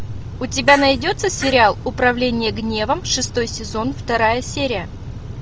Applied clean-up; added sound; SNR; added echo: none; Fart; 12 dB; none.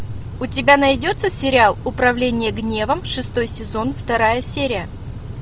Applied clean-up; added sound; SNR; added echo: none; none; none; none.